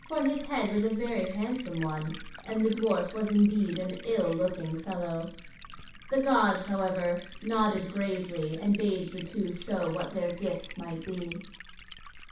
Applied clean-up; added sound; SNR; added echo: none; Liquid; 15 dB; reverberation time 0.7 s.